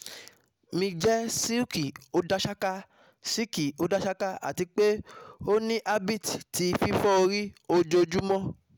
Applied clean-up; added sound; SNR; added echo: none; none; none; none.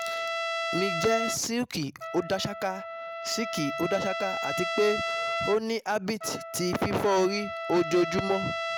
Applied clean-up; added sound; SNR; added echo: none; Trumpet; 4 dB; none.